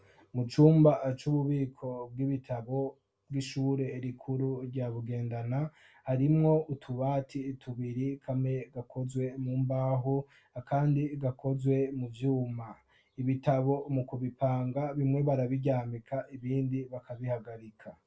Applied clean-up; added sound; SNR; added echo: none; none; none; none.